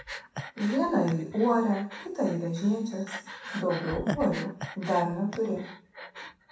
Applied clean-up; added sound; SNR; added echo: none; Breathing; 11 dB; reverberation time 0.6 s.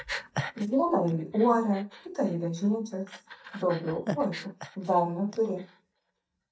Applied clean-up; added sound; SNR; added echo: neural mask model DeepFilterNet 3.